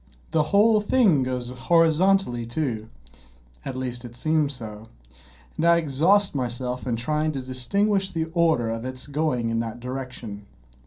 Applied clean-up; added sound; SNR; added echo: none; none; none; reverberation time 0.3 s.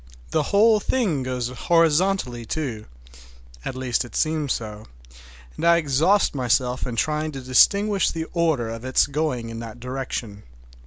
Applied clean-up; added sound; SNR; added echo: none; none; none; none.